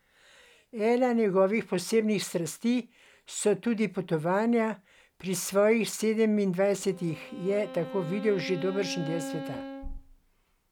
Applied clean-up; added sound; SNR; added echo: none; Bowed string instrument; 11 dB; none.